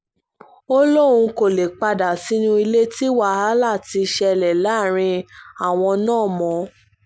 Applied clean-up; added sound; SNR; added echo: none; none; none; none.